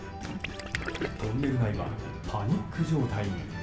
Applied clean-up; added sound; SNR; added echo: none; Gurgling; 9 dB; reverberation time 2.2 s.